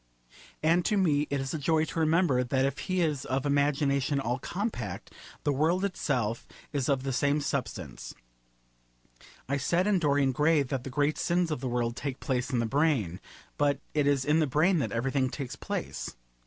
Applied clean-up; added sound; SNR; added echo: none; none; none; none.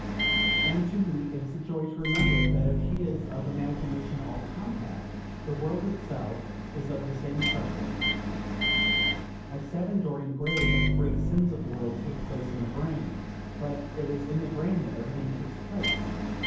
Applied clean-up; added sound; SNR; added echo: none; Microwave oven; -2 dB; reverberation time 0.9 s.